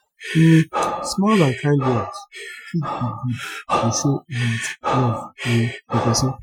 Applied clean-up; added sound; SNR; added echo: classical method Wiener filter.